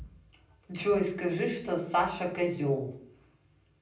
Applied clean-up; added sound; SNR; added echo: none; none; none; reverberation time 0.6 s.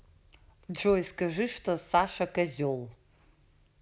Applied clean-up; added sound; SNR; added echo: none; none; none; none.